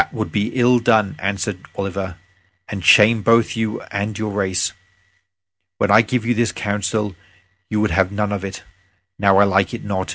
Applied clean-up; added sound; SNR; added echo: none; none; none; none.